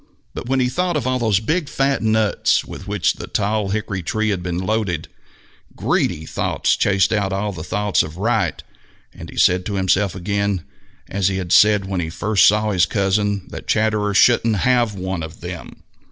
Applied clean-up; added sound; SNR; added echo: none; none; none; none.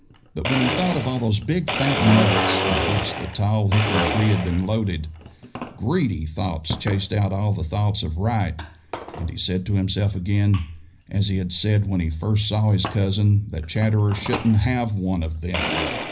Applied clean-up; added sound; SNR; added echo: none; Domestic sounds, home sounds; 7 dB; reverberation time 0.5 s.